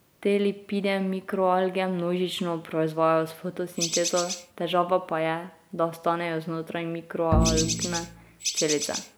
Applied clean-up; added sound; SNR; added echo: none; Bird + Bowed string instrument; 1 dB; none.